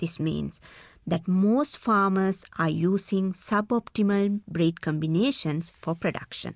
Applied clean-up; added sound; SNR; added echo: none; none; none; none.